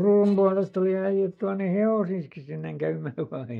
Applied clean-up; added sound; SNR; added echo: neural mask model DeepFilterNet 3.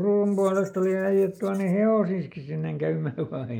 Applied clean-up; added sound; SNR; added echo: neural mask model Resemble Enhance denoiser.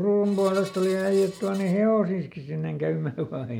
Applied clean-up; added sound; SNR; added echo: none; Screech; 20 dB; none.